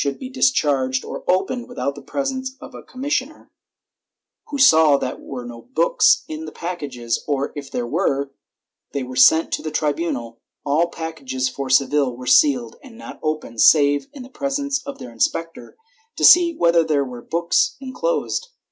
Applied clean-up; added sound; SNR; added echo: none; none; none; none.